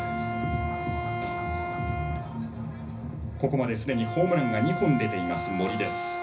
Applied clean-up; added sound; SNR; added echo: none; Bowed string instrument; 5 dB; reverberation time 0.4 s.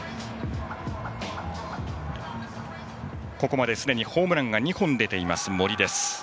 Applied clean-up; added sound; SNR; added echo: none; none; none; none.